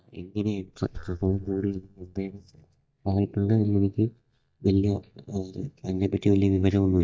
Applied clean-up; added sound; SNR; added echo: neural mask model DeepFilterNet 3.